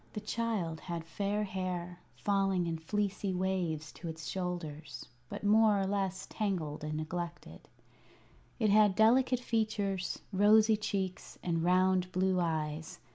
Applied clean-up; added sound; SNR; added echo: none; none; none; none.